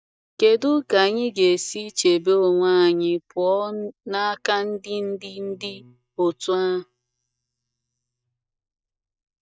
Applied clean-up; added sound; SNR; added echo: neural mask model DeepFilterNet 3.